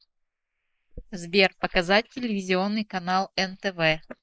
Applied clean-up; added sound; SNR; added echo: neural mask model Resemble Enhance denoiser.